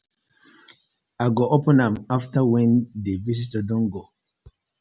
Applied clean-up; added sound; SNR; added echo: none; none; none; none.